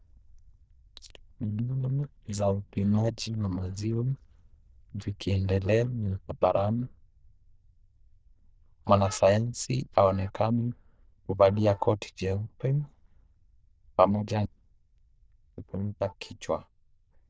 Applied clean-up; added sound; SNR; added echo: neural diffusion model UNIVERSE++.